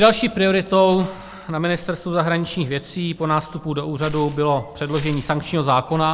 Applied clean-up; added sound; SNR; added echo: none; Walk, footsteps / Bird; 20 dB; none.